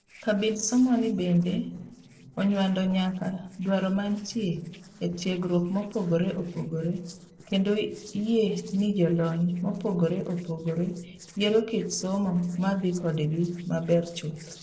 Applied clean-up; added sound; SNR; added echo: neural separator model SepFormer DNS4.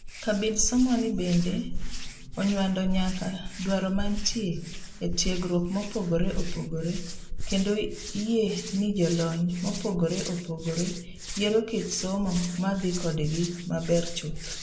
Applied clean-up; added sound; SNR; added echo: none; Hands; 6 dB; reverberation time 1.3 s.